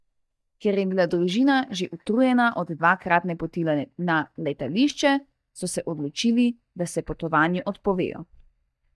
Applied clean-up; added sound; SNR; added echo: neural mask model DeepFilterNet 3.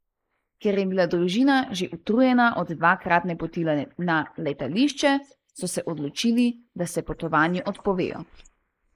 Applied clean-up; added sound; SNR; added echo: neural mask model Resemble Enhance denoiser.